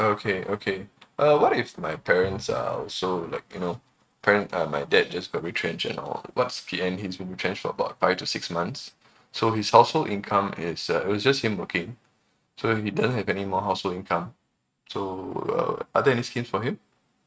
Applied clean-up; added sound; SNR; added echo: neural mask model RNNoise.